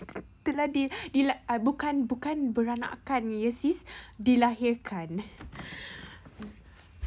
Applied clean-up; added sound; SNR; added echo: none; none; none; none.